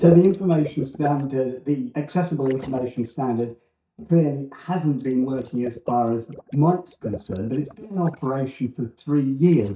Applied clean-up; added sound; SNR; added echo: neural mask model DeepFilterNet 3.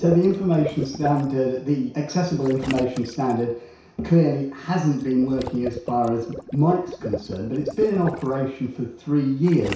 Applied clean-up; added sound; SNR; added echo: none; Water / Liquid; 13 dB; reverberation time 0.6 s.